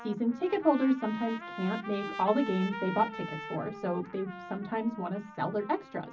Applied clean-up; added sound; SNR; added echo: none; Trumpet; 12 dB; reverberation time 0.4 s.